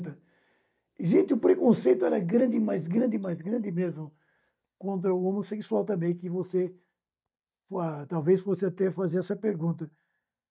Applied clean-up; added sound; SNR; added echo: neural mask model DeepFilterNet 3.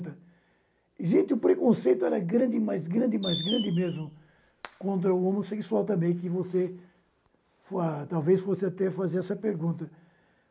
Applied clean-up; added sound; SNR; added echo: none; Fireworks; 11 dB; none.